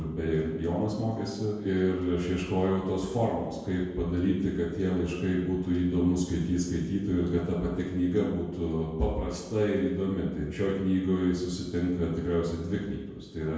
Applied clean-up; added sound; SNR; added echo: none; none; none; reverberation time 1.2 s.